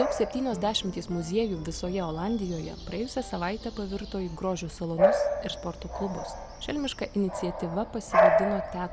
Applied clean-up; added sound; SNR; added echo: none; Bark / Bird vocalization, bird call, bird song; -1 dB; none.